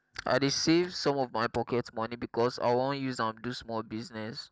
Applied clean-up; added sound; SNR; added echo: none; none; none; none.